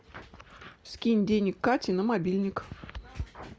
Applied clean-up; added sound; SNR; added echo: none; none; none; none.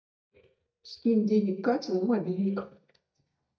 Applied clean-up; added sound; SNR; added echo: neural mask model DeepFilterNet 3.